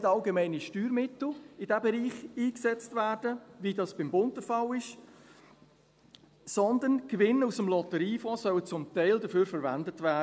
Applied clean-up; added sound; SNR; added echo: none; none; none; none.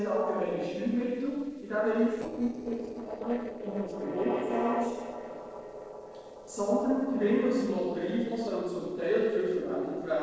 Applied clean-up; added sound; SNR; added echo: neural separator model SepFormer DNS4.